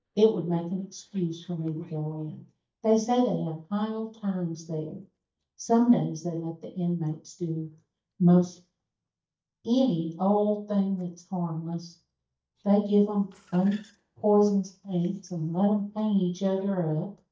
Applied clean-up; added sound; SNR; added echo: neural mask model DeepFilterNet 3.